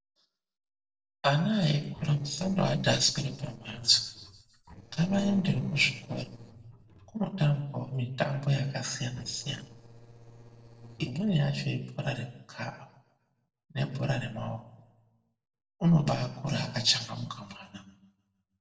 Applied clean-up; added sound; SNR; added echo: neural separator model SepFormer DNS4.